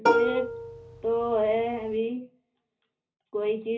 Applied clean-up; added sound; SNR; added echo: none; Plucked string instrument; -2 dB; reverberation time 0.5 s.